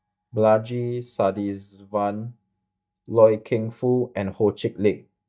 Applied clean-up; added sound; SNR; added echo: neural mask model DeepFilterNet 3.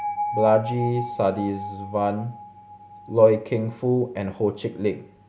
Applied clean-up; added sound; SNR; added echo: none; Bell; 10 dB; none.